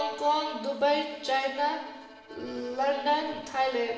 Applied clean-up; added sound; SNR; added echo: none; Bowed string instrument; 17 dB; reverberation time 1.1 s.